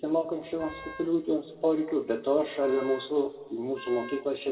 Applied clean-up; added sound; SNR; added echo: none; Wind instrument, woodwind instrument; 17 dB; reverberation time 1.2 s.